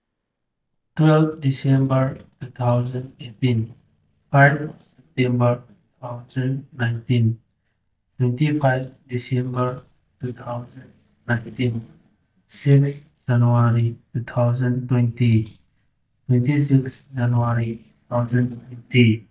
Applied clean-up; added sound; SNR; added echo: neural mask model DeepFilterNet 3.